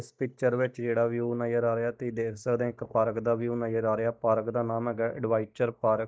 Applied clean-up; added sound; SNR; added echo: neural mask model DeepFilterNet 3.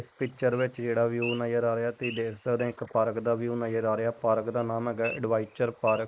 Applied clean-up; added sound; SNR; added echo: neural mask model Resemble Enhance denoiser.